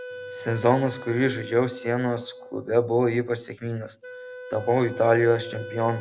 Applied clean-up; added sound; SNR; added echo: none; Wind instrument, woodwind instrument; 15 dB; none.